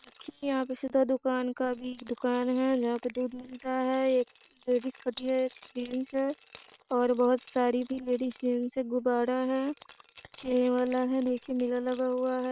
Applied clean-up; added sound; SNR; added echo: neural separator model SepFormer WHAM!.